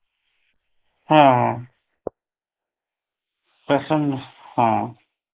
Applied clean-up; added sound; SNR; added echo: neural mask model Resemble Enhance denoiser.